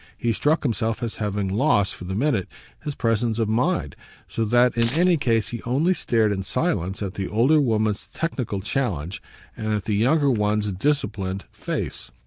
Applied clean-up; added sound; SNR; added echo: none; Coin (dropping); 10 dB; none.